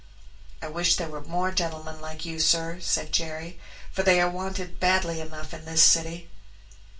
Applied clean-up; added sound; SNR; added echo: none; none; none; reverberation time 0.2 s.